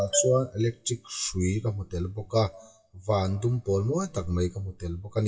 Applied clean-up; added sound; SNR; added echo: classical method WPE with log-MMSE.